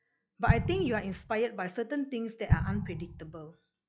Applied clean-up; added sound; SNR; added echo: classical method log-MMSE.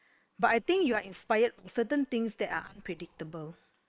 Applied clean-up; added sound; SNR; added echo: neural separator model SepFormer WHAM!.